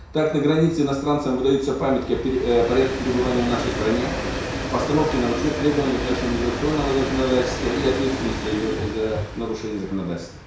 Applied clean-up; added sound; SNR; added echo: none; Train; 6 dB; reverberation time 0.6 s.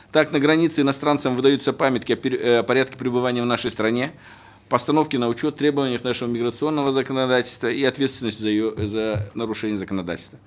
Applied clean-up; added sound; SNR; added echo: none; none; none; none.